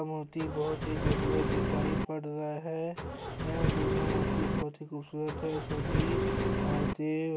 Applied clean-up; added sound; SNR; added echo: none; Engine; -4 dB; none.